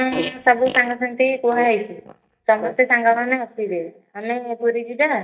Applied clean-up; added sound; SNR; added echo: neural mask model DeepFilterNet 3.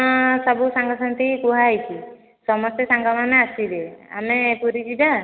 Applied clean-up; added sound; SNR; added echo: none; none; none; none.